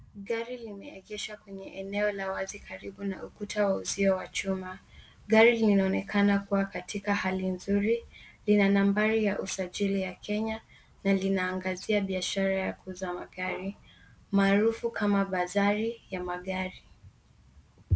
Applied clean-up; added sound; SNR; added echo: none; none; none; none.